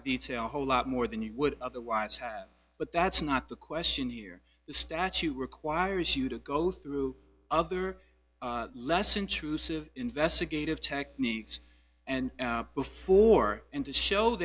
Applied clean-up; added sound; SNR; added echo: none; none; none; none.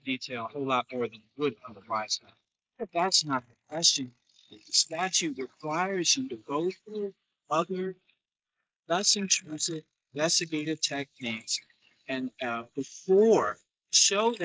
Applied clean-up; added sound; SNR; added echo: neural mask model Resemble Enhance denoiser.